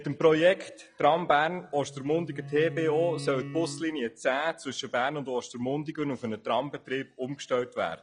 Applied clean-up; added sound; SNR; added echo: classical method log-MMSE.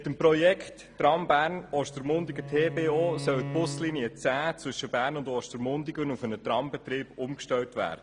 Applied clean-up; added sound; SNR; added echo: none; Bowed string instrument; 11 dB; none.